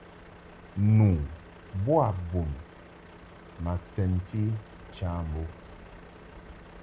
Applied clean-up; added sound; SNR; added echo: none; Truck; 18 dB; none.